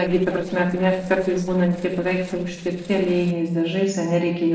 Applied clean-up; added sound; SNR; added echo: neural separator model SepFormer DNS4.